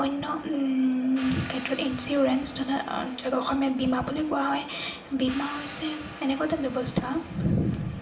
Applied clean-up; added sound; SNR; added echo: none; Hi-hat; 18 dB; reverberation time 2.0 s.